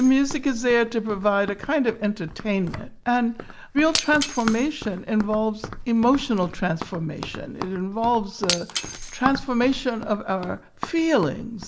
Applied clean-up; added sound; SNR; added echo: none; Shatter + Run; 11 dB; none.